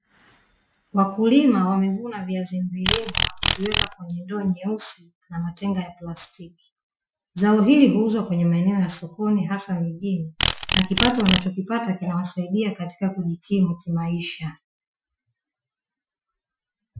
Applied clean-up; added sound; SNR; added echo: classical method Wiener filter.